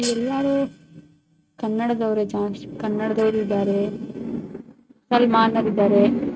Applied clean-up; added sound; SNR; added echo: neural mask model RNNoise.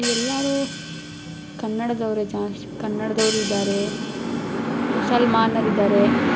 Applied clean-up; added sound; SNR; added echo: none; Hi-hat; 12 dB; none.